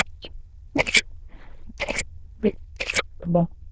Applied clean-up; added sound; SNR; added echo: neural diffusion model UNIVERSE++.